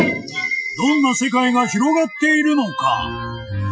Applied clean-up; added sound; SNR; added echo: classical method Wiener filter.